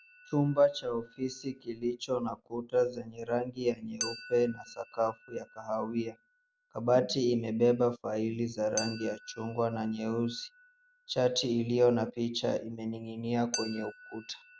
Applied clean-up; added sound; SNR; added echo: none; Chink, clink; 17 dB; none.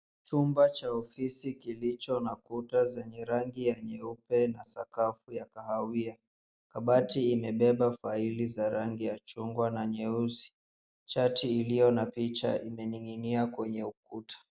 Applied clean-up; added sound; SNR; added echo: none; none; none; none.